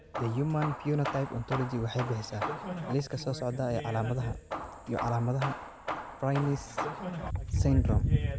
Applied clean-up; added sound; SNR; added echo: none; Hammer / Wood; 8 dB; none.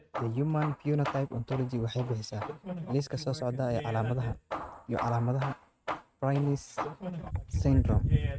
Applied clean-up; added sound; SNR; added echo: neural mask model RNNoise.